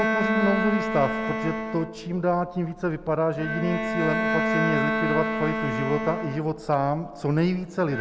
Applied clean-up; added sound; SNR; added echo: none; Bowed string instrument; 2 dB; none.